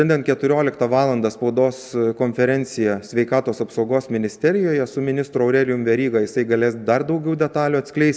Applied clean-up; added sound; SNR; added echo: none; none; none; none.